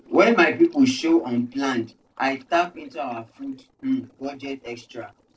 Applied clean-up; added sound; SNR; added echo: neural separator model SepFormer DNS4.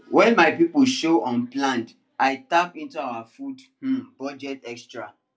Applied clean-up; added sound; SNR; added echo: none; none; none; none.